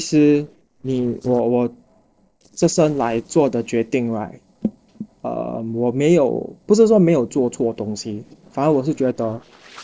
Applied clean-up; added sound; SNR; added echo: neural separator model SepFormer DNS4.